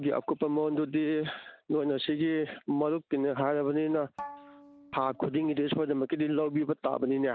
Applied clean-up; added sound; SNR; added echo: none; Bowed string instrument; 18 dB; none.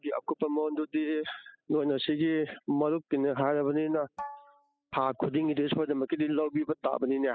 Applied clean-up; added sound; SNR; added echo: classical method spectral subtraction.